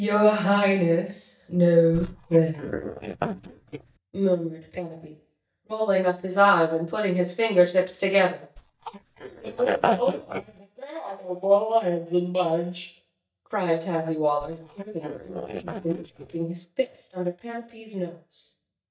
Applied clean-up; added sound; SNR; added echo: neural mask model DeepFilterNet 3.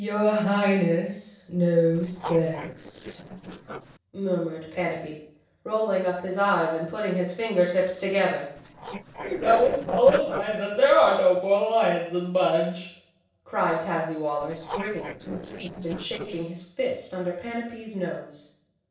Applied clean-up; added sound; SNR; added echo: neural separator model SepFormer DNS4.